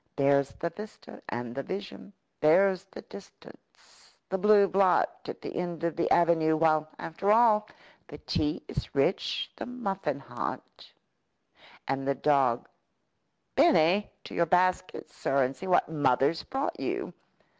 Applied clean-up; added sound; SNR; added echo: none; none; none; none.